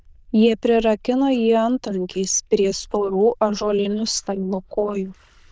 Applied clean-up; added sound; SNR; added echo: neural diffusion model UNIVERSE++.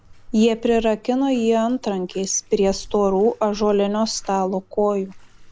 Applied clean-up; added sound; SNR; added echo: none; Bathtub (filling or washing); 20 dB; none.